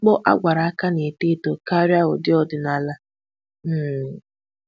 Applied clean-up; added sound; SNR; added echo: none; none; none; none.